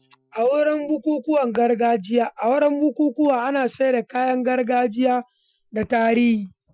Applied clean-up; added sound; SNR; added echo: classical method Wiener filter.